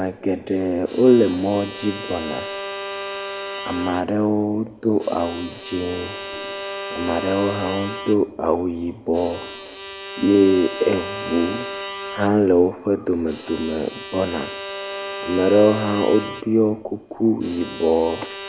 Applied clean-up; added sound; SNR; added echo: none; Bowed string instrument; 11 dB; none.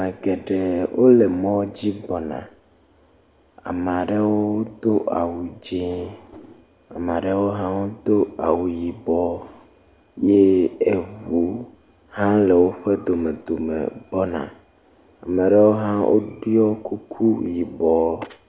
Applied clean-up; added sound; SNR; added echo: none; none; none; none.